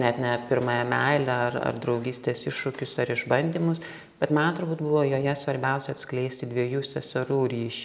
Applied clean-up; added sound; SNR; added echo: none; none; none; none.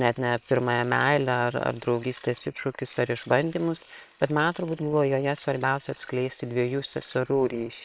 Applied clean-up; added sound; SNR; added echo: neural separator model SepFormer WHAM!.